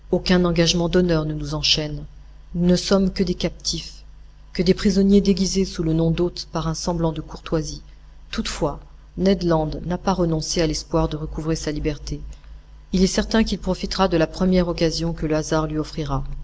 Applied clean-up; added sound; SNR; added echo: none; none; none; none.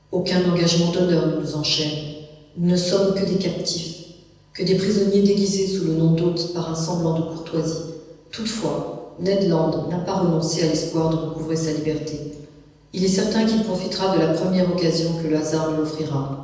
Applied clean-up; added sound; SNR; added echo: none; none; none; reverberation time 1.1 s.